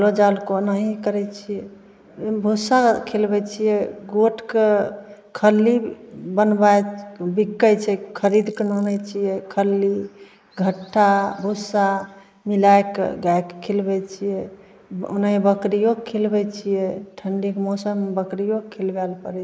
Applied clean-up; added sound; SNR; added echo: neural mask model Resemble Enhance denoiser.